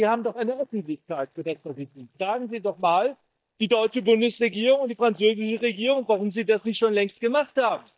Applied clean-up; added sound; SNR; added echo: neural mask model DeepFilterNet 3.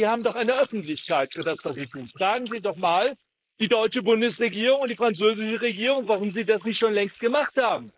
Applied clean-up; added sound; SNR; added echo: neural mask model Resemble Enhance denoiser.